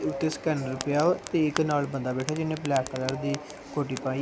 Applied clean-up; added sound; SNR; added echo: none; Fire; 14 dB; none.